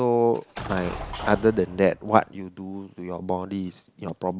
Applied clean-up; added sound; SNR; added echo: none; Explosion; 12 dB; none.